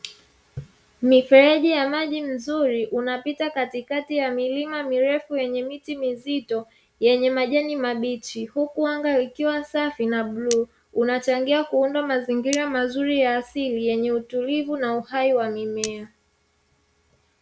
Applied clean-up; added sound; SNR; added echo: none; Cutlery, silverware; 17 dB; none.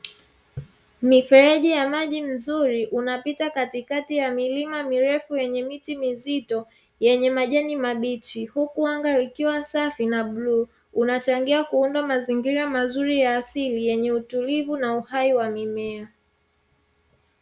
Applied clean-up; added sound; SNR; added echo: none; none; none; none.